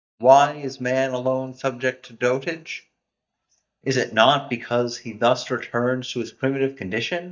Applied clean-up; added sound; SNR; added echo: neural mask model DeepFilterNet 3.